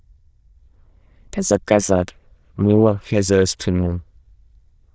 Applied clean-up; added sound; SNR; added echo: neural diffusion model UNIVERSE++.